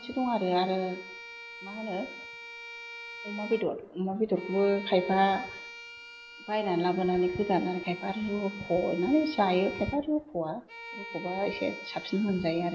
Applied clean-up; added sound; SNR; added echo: none; Bowed string instrument; 14 dB; none.